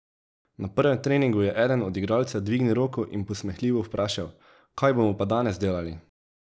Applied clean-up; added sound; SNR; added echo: none; none; none; none.